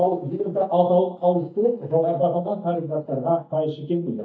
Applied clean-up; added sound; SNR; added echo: neural mask model DeepFilterNet 3.